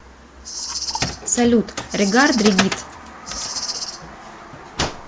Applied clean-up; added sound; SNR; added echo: none; Rattle (instrument); 8 dB; none.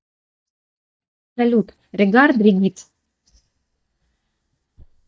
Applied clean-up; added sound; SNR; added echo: neural mask model DeepFilterNet 3.